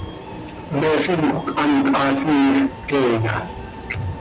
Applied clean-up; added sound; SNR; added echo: none; Subway, metro, underground; 14 dB; none.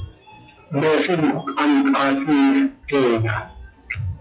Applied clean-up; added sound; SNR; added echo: classical method log-MMSE.